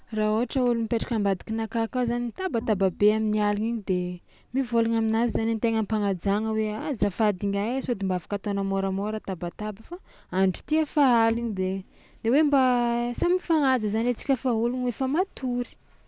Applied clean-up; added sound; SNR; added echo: none; Bowed string instrument; 19 dB; none.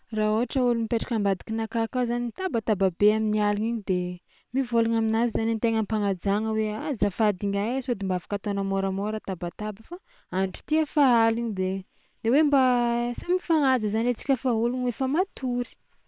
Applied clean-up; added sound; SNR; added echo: neural separator model SepFormer WHAM!.